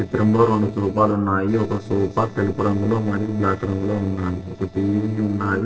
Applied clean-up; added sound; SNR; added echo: neural separator model SepFormer DNS4.